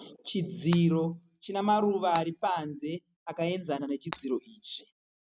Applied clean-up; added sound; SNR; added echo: none; Shatter; 14 dB; none.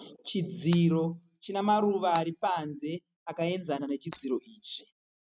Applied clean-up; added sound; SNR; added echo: neural mask model RNNoise.